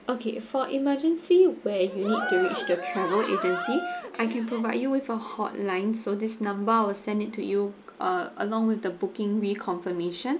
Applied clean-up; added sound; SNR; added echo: none; Cheering; 6 dB; none.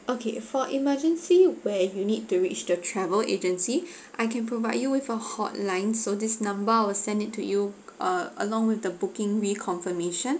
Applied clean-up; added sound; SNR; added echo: none; none; none; none.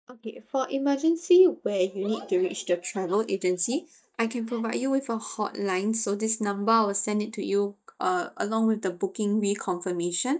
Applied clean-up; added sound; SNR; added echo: neural mask model DeepFilterNet 3.